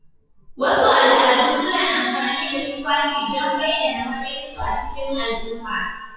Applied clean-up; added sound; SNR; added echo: classical method WPE with log-MMSE.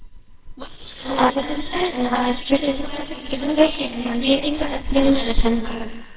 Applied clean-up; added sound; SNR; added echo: neural separator model SepFormer WHAMR!.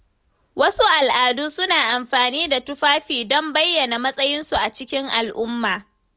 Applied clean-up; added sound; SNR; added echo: none; none; none; none.